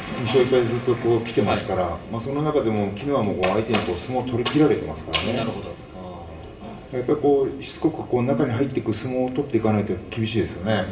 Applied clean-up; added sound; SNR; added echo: none; none; none; reverberation time 0.7 s.